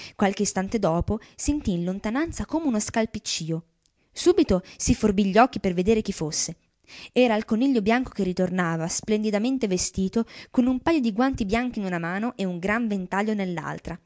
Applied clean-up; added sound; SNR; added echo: none; none; none; none.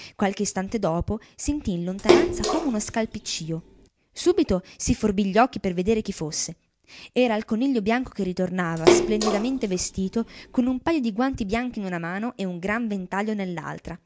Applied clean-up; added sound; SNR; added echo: none; Splash, splatter; -1 dB; none.